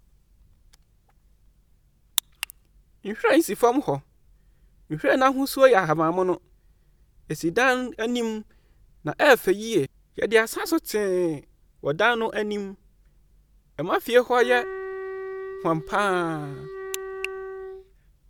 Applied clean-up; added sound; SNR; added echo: none; Wind instrument, woodwind instrument; 10 dB; none.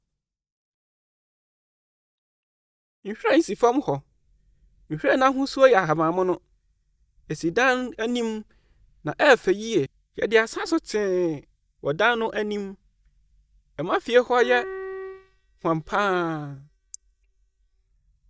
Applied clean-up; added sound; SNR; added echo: neural mask model DeepFilterNet 3.